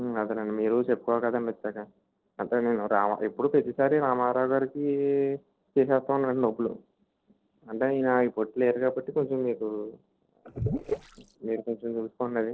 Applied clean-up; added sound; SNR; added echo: neural separator model SepFormer DNS4.